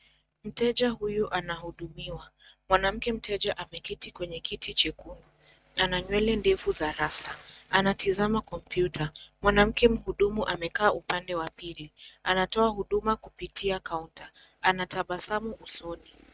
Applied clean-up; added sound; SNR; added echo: neural mask model RNNoise.